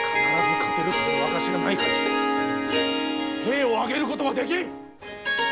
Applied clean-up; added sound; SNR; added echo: none; Harp; -4 dB; none.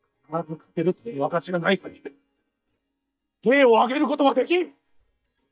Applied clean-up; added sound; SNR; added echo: neural mask model DeepFilterNet 3.